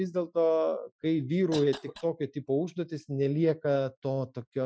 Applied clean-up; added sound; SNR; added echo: classical method Wiener filter.